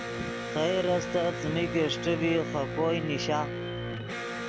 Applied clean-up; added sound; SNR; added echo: none; Electric guitar; 4 dB; none.